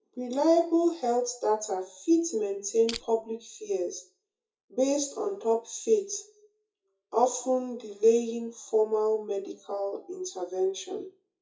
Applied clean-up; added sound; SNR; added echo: classical method WPE with log-MMSE.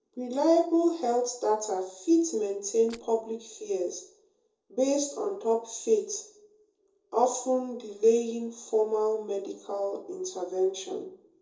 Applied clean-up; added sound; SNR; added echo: neural separator model SepFormer DNS4.